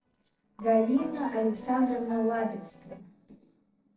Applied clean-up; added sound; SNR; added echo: neural separator model SepFormer DNS4.